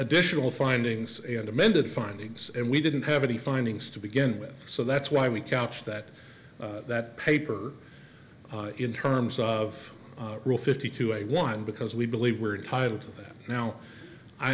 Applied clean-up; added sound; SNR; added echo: none; none; none; reverberation time 0.5 s.